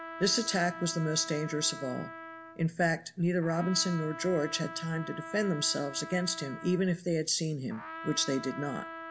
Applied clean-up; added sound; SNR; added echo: none; Trumpet; 12 dB; none.